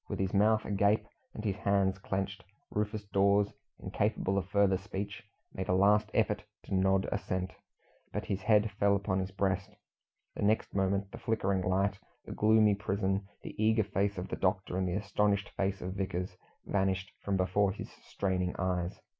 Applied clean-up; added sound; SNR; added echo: none; none; none; none.